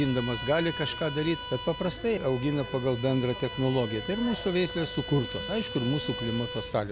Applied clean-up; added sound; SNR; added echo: none; Bowed string instrument; 10 dB; none.